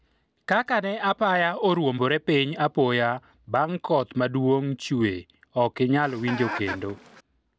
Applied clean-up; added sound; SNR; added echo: none; Chicken, rooster; 10 dB; none.